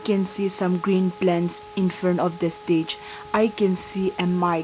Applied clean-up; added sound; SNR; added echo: none; Wind instrument, woodwind instrument; 19 dB; none.